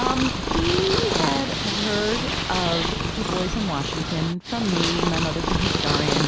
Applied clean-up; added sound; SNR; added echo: none; Purr; -2 dB; none.